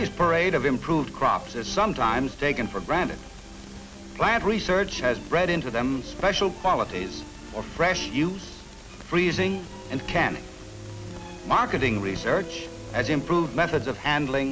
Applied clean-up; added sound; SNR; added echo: none; none; none; none.